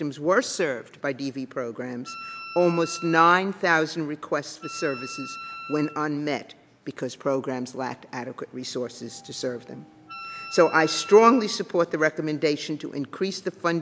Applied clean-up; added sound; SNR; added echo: none; Wind instrument, woodwind instrument; 15 dB; none.